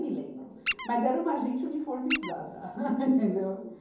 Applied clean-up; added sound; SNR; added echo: none; Squeak; 7 dB; reverberation time 2.8 s.